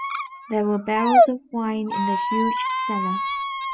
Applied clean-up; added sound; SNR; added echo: classical method spectral subtraction.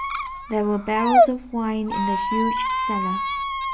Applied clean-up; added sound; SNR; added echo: none; Squeak; -3 dB; none.